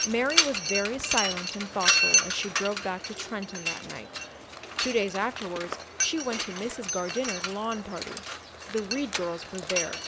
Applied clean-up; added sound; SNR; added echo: none; Mechanisms; -2 dB; none.